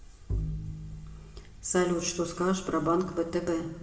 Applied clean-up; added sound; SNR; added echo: none; Bowed string instrument; 8 dB; reverberation time 1.3 s.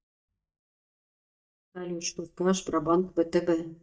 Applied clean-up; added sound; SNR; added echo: neural mask model DeepFilterNet 3.